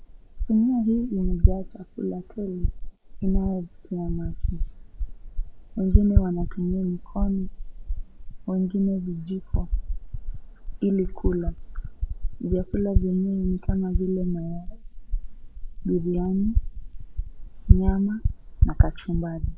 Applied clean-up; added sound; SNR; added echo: neural mask model Resemble Enhance denoiser.